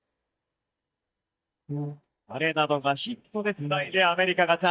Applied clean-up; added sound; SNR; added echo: neural mask model DeepFilterNet 3.